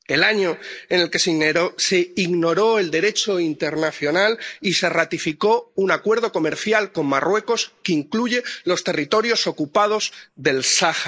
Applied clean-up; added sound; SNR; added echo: neural mask model Resemble Enhance denoiser.